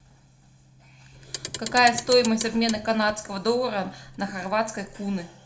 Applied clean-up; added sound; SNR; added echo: none; Clock; 13 dB; reverberation time 0.5 s.